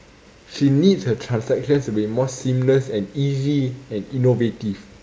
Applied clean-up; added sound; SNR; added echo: none; none; none; none.